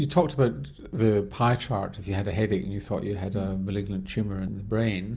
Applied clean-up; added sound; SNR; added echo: none; none; none; none.